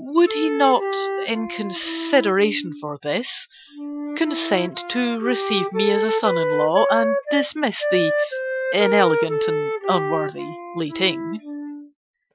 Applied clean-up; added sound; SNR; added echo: classical method Wiener filter.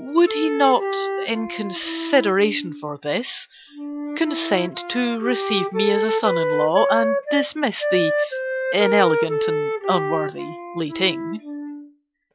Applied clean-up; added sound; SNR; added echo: classical method log-MMSE.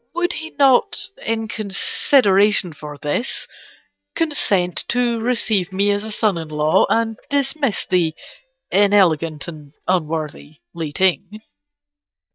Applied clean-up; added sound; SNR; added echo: neural mask model DeepFilterNet 3.